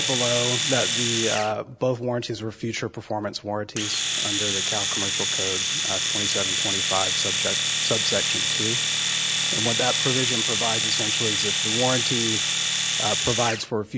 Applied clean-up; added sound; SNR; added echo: none; Domestic sounds, home sounds; -4 dB; none.